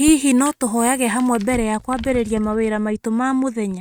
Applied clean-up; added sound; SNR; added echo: neural mask model RNNoise.